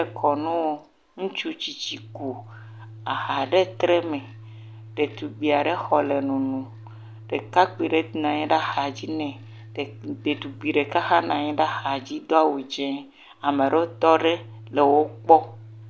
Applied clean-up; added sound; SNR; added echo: none; Organ; 18 dB; none.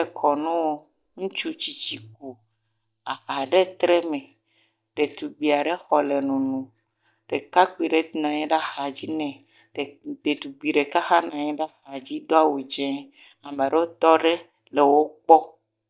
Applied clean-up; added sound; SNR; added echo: neural mask model DeepFilterNet 3.